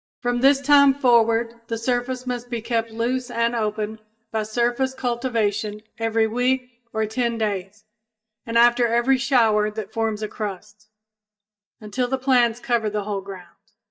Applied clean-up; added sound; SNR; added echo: neural mask model DeepFilterNet 3.